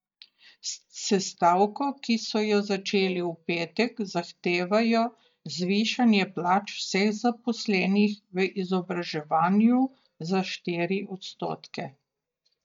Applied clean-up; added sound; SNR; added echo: neural mask model DeepFilterNet 3.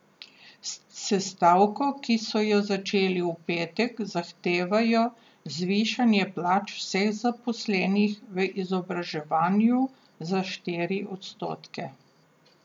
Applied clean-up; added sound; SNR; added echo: none; none; none; none.